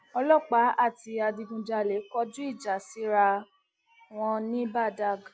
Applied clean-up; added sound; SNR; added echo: none; none; none; none.